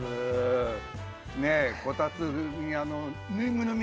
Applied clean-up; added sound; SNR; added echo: none; none; none; none.